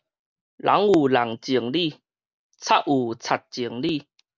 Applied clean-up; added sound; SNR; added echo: none; none; none; none.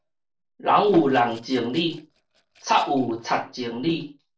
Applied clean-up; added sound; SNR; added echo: neural separator model SepFormer DNS4.